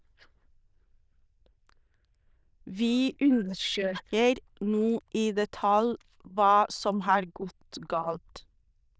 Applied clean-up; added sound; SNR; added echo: neural diffusion model UNIVERSE++.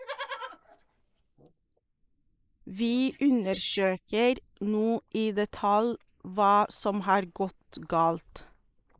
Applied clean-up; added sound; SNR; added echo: neural mask model Resemble Enhance denoiser.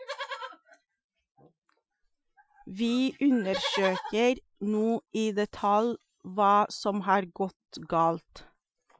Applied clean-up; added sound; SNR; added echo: classical method Wiener filter.